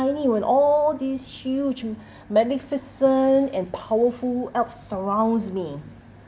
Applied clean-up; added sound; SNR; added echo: none; none; none; none.